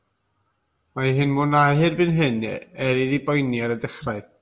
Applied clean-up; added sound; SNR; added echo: none; none; none; none.